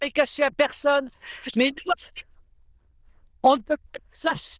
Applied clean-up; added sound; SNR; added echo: neural diffusion model UNIVERSE++.